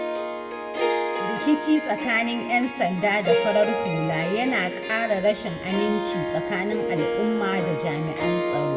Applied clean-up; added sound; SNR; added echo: none; Harp; 2 dB; reverberation time 1.5 s.